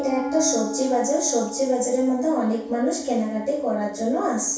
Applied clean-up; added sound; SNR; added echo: none; Wind instrument, woodwind instrument; 11 dB; reverberation time 0.7 s.